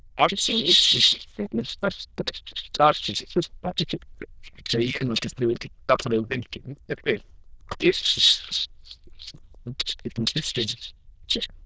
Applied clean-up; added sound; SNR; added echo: neural diffusion model UNIVERSE++.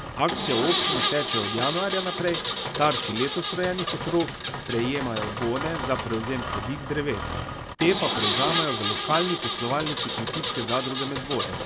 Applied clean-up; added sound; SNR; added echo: none; Engine; 0 dB; none.